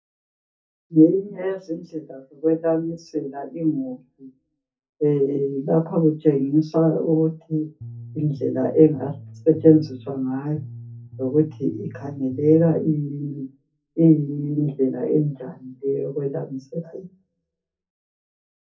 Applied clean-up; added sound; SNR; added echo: none; Bass guitar; 16 dB; reverberation time 0.3 s.